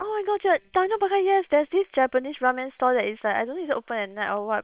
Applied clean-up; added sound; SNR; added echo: neural separator model SepFormer WHAM!.